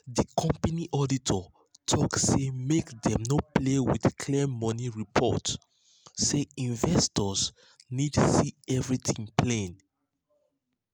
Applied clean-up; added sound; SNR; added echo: none; none; none; none.